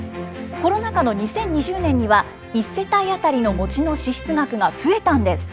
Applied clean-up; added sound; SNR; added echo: none; none; none; none.